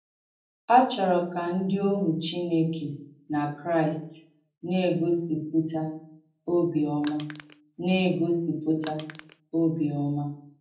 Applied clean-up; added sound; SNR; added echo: none; Crushing; 18 dB; reverberation time 0.6 s.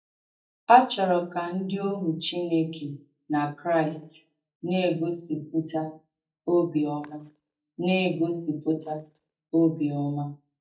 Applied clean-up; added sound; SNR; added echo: neural mask model DeepFilterNet 3.